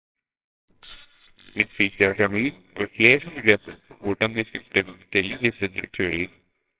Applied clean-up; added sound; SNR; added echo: neural separator model SepFormer WHAMR!.